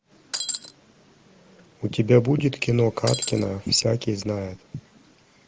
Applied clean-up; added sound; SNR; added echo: none; Shatter; 5 dB; none.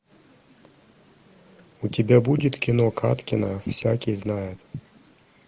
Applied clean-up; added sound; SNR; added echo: none; none; none; none.